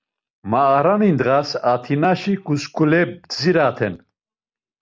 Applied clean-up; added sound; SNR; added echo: none; none; none; none.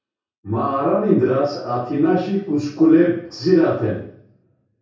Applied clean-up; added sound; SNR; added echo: none; none; none; reverberation time 0.6 s.